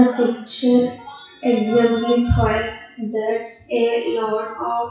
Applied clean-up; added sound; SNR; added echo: classical method WPE with log-MMSE.